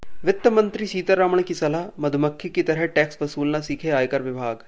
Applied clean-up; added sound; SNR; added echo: none; none; none; none.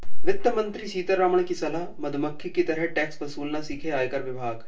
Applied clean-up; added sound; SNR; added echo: none; none; none; reverberation time 0.2 s.